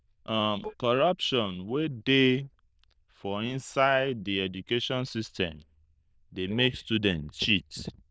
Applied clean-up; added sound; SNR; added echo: neural diffusion model UNIVERSE++.